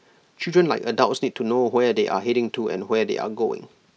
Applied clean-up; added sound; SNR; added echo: none; none; none; none.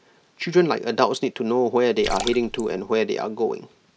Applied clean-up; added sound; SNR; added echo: none; Splash, splatter; 10 dB; none.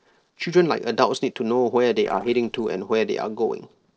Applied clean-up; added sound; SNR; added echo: neural separator model SepFormer DNS4.